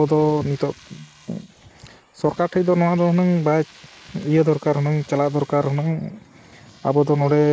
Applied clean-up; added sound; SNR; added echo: neural mask model Resemble Enhance denoiser.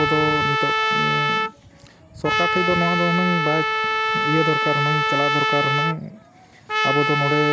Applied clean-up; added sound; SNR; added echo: none; Trumpet; -3 dB; none.